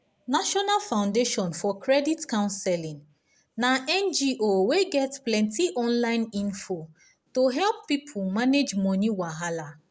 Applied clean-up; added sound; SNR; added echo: none; none; none; none.